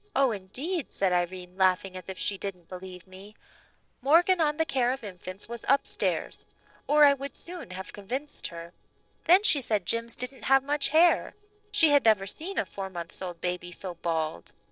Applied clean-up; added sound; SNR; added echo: neural separator model SepFormer DNS4.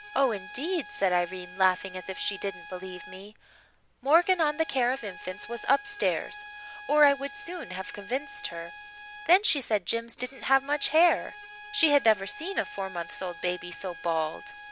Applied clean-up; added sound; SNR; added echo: none; Bowed string instrument; 15 dB; none.